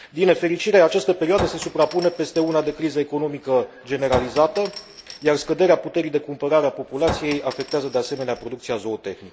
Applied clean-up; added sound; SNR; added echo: none; Chink, clink; 12 dB; none.